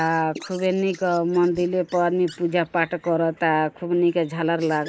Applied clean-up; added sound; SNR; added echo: neural mask model Resemble Enhance denoiser.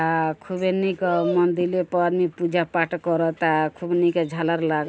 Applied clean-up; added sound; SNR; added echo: none; none; none; none.